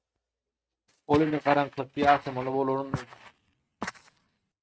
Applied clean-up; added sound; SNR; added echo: neural mask model RNNoise.